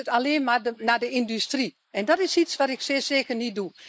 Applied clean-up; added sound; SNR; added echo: neural mask model Resemble Enhance denoiser.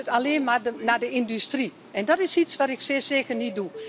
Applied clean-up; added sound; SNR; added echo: none; Subway, metro, underground; 18 dB; none.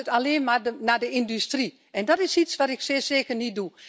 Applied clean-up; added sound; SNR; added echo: none; none; none; none.